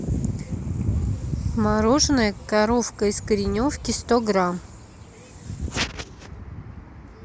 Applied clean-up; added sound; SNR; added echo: none; none; none; none.